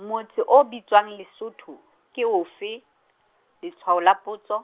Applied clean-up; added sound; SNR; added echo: none; none; none; none.